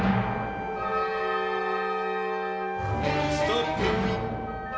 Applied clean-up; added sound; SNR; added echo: none; Wind instrument, woodwind instrument; 7 dB; none.